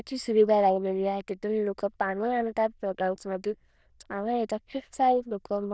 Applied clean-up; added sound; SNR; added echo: neural diffusion model UNIVERSE++.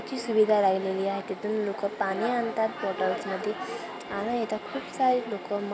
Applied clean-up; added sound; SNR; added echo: none; Wind instrument, woodwind instrument + Trumpet; 19 dB; none.